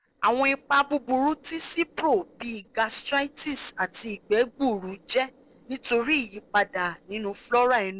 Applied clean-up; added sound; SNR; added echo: neural separator model SepFormer DNS4.